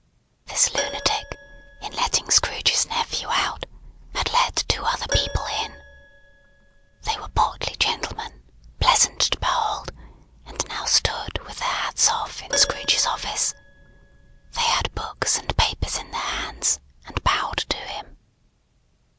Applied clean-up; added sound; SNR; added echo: none; Keyboard (musical); 13 dB; none.